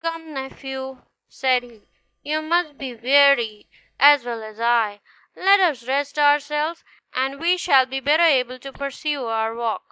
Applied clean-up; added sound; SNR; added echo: neural mask model DeepFilterNet 3.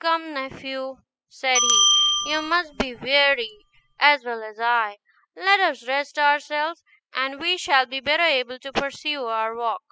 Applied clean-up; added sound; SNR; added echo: classical method spectral subtraction.